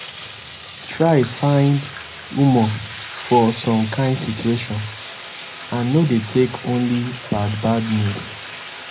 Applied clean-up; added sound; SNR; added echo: none; Bathtub (filling or washing); 14 dB; reverberation time 0.4 s.